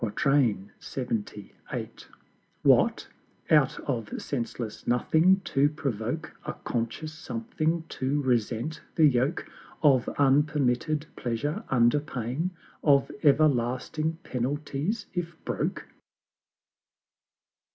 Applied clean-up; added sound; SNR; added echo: none; none; none; none.